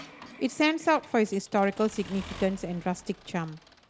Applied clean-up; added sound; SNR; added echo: none; Accelerating, revving, vroom / Mechanisms; 19 dB; none.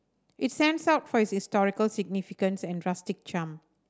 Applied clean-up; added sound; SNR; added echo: none; none; none; none.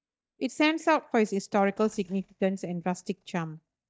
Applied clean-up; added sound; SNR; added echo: neural mask model DeepFilterNet 3.